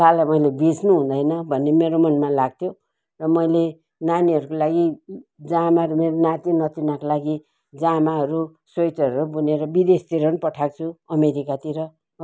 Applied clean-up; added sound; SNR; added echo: none; none; none; none.